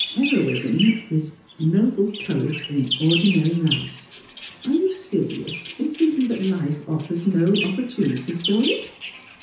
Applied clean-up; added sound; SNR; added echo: none; Bird vocalization, bird call, bird song; 10 dB; reverberation time 0.6 s.